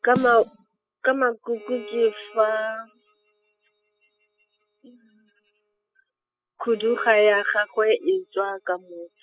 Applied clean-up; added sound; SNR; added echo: classical method spectral subtraction.